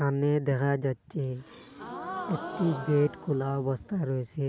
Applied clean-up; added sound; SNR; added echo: none; Gasp; 11 dB; none.